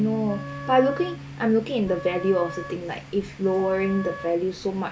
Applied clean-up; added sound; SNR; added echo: none; Bass guitar + Wind instrument, woodwind instrument; 13 dB; none.